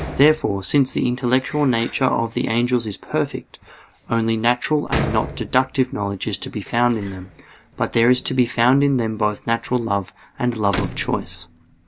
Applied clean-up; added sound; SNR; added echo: none; Door; 14 dB; none.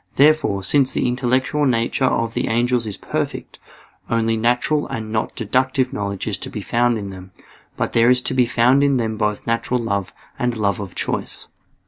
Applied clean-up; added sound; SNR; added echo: none; none; none; none.